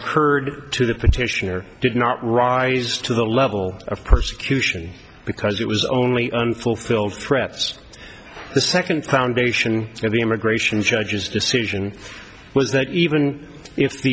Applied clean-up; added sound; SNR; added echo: none; none; none; none.